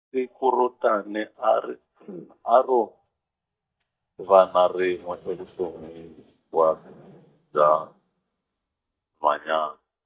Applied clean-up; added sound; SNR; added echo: neural mask model DeepFilterNet 3.